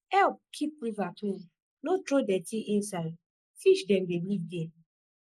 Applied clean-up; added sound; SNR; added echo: neural mask model Resemble Enhance denoiser.